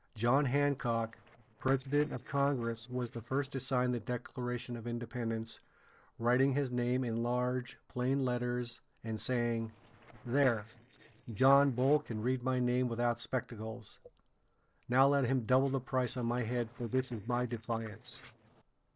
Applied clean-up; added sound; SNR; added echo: neural separator model SepFormer DNS4.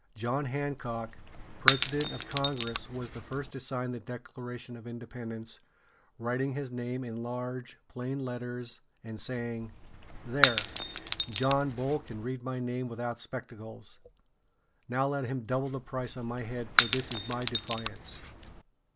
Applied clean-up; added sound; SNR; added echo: none; Shatter / Crushing; 0 dB; none.